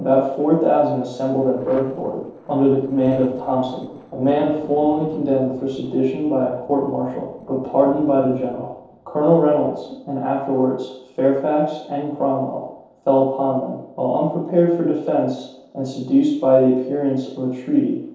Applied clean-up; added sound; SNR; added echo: neural separator model SepFormer DNS4.